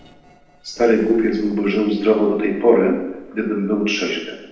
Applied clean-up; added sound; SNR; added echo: neural separator model SepFormer DNS4.